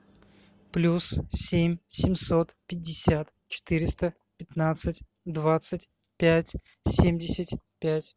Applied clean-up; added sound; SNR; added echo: none; none; none; none.